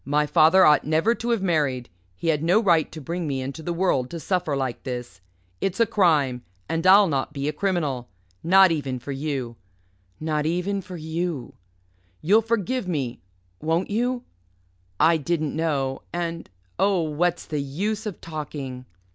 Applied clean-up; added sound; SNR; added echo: none; none; none; none.